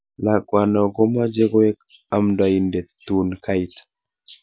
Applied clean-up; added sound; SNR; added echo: none; none; none; none.